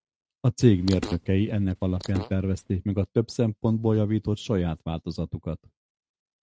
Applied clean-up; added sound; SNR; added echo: neural mask model RNNoise.